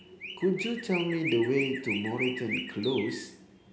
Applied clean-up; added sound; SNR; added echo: none; Chirp, tweet; 7 dB; none.